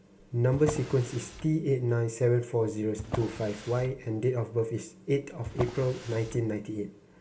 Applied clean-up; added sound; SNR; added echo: none; Drawer open or close; 13 dB; reverberation time 0.2 s.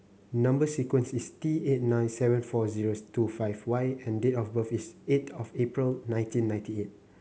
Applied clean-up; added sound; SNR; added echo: none; none; none; none.